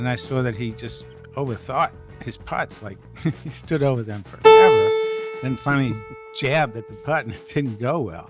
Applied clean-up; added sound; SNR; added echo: none; Keyboard (musical); -3 dB; none.